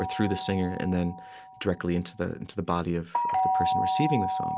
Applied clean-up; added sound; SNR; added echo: none; Doorbell; 1 dB; none.